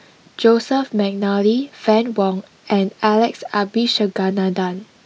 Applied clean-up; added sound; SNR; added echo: none; none; none; none.